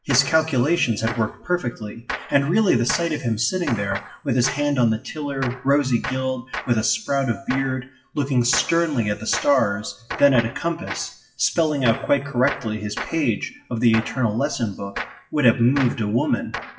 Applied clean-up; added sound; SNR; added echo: classical method WPE with log-MMSE.